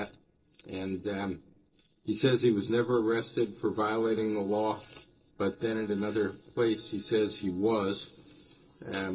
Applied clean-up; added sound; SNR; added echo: neural separator model SepFormer DNS4.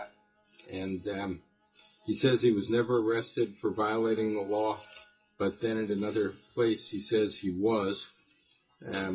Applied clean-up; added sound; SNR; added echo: classical method WPE with log-MMSE.